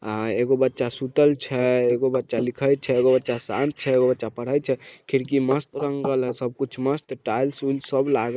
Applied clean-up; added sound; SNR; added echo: neural mask model Resemble Enhance denoiser.